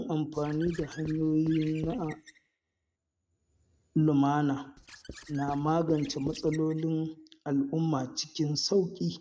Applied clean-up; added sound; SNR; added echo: neural mask model RNNoise.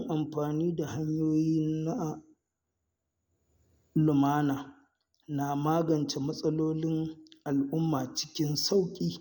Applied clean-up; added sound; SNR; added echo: none; none; none; none.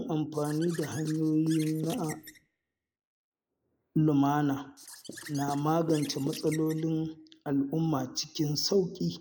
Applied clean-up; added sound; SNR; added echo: neural mask model Resemble Enhance denoiser.